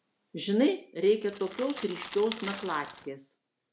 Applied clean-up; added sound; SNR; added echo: none; Crackle; 13 dB; none.